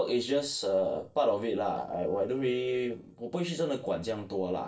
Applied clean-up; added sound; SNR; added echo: neural separator model SepFormer DNS4.